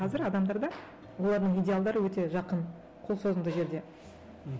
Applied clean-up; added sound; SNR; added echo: none; none; none; none.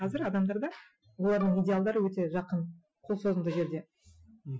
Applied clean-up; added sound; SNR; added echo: classical method Wiener filter.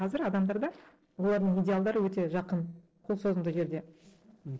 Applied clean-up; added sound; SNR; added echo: neural separator model SepFormer DNS4.